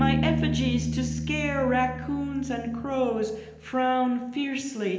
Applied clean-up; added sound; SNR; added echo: none; Bass guitar; 4 dB; reverberation time 0.9 s.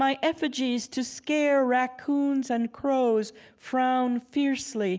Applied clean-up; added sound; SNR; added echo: none; none; none; none.